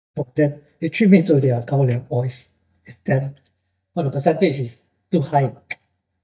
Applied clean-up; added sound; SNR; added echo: neural mask model DeepFilterNet 3.